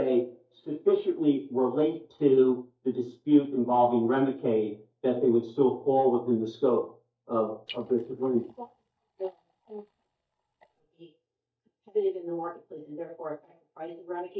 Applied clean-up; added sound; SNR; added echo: neural mask model DeepFilterNet 3.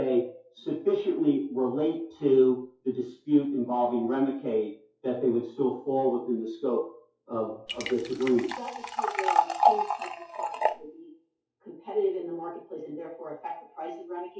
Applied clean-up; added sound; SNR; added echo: classical method WPE with log-MMSE.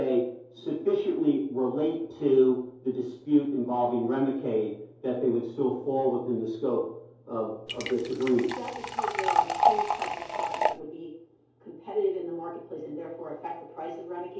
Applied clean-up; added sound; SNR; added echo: none; Liquid; -1 dB; reverberation time 2.4 s.